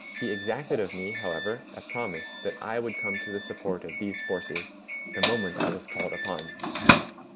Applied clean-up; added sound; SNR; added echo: none; Doorbell; -3 dB; none.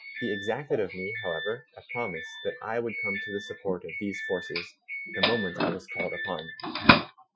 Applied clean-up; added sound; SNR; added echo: classical method Wiener filter.